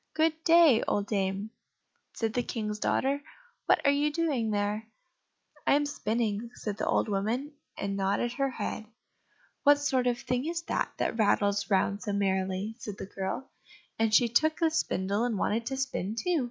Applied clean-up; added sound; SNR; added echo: none; none; none; none.